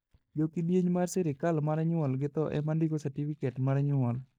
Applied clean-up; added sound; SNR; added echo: neural mask model DeepFilterNet 3.